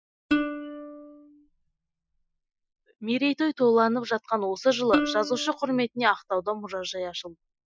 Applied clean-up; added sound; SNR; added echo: classical method Wiener filter.